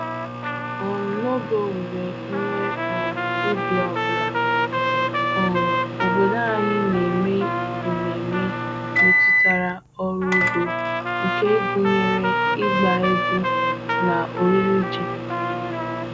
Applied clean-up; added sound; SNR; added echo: none; Trumpet + Microwave oven; -2 dB; none.